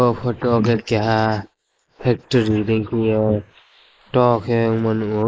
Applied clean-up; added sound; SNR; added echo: neural mask model Resemble Enhance denoiser.